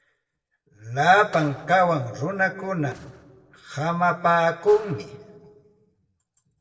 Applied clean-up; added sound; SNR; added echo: neural separator model SepFormer DNS4.